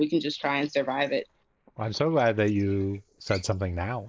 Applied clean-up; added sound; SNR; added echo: neural mask model Resemble Enhance denoiser.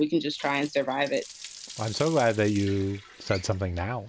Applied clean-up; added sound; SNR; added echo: none; Water tap, faucet; 17 dB; none.